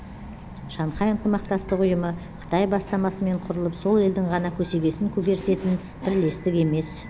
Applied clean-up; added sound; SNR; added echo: none; Bird vocalization, bird call, bird song; 14 dB; none.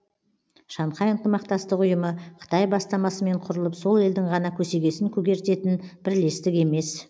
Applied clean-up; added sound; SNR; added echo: none; none; none; none.